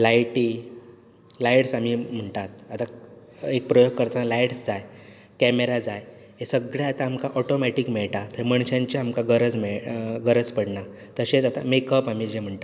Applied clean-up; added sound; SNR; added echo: none; none; none; none.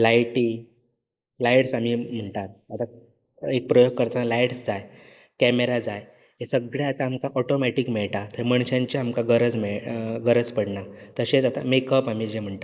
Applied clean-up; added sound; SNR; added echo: neural mask model Resemble Enhance denoiser.